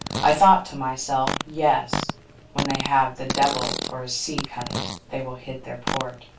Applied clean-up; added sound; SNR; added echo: none; Fart; 7 dB; reverberation time 0.2 s.